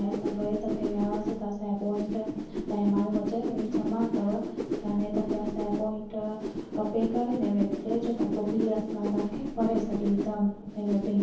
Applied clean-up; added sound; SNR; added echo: none; Whoosh, swoosh, swish; 3 dB; reverberation time 0.9 s.